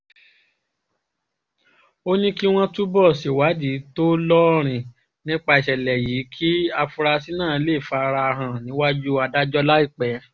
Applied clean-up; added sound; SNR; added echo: none; none; none; none.